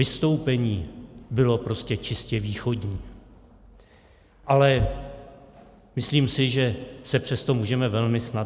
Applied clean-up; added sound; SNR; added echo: none; none; none; none.